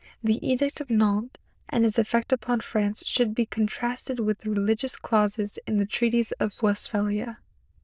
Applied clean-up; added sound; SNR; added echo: neural diffusion model UNIVERSE++.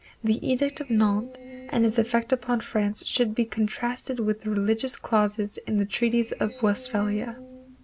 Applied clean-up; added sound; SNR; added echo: none; Screech; 19 dB; none.